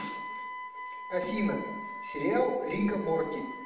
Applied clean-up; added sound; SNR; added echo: none; Wind instrument, woodwind instrument; 9 dB; reverberation time 0.8 s.